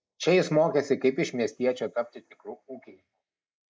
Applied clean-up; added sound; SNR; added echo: neural mask model Resemble Enhance denoiser.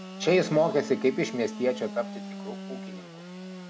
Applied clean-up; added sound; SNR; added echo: none; Sawing / Engine; 11 dB; none.